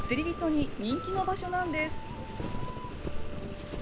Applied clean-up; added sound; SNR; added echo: none; Walk, footsteps; 3 dB; none.